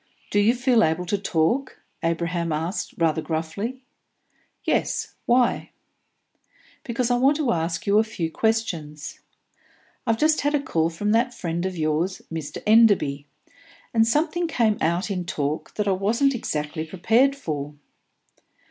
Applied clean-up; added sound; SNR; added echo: none; none; none; none.